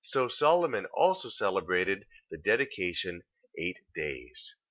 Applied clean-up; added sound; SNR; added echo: none; none; none; none.